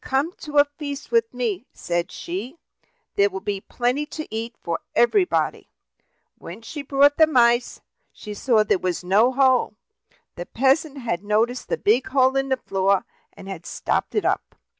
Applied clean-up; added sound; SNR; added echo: none; none; none; none.